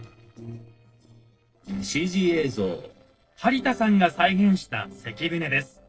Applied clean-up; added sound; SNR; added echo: neural separator model SepFormer DNS4.